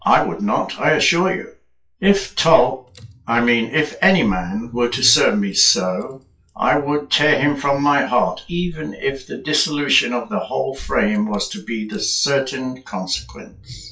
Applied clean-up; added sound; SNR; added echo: classical method WPE with log-MMSE.